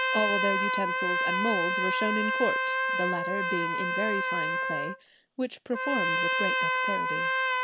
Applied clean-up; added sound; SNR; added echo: none; Trumpet; -5 dB; none.